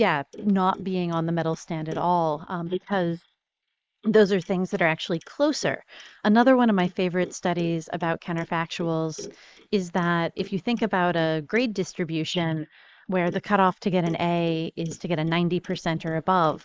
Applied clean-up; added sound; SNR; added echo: neural mask model Resemble Enhance denoiser.